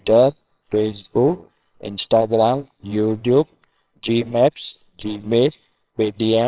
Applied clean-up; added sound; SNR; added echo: neural separator model SepFormer WHAMR!.